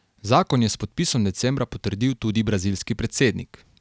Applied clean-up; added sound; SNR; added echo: none; none; none; none.